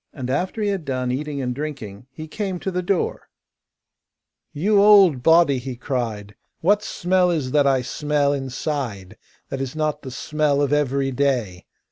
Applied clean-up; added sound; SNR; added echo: none; none; none; none.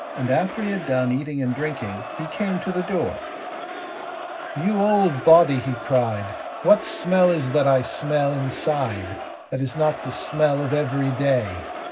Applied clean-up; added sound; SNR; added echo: none; Crowd; 10 dB; reverberation time 0.4 s.